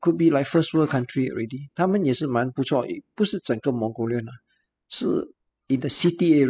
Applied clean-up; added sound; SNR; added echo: classical method spectral subtraction.